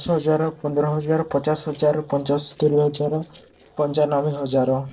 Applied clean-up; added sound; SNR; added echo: neural separator model SepFormer DNS4.